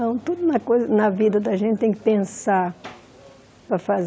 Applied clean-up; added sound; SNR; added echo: none; none; none; none.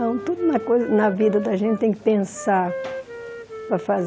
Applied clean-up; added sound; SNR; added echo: none; Wind instrument, woodwind instrument; 12 dB; none.